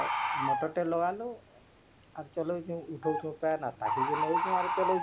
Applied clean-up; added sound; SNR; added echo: none; Bird; 0 dB; none.